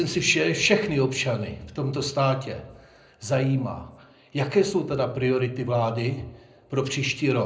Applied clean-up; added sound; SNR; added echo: none; none; none; reverberation time 0.5 s.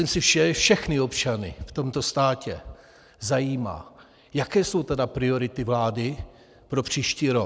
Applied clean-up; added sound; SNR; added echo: none; none; none; none.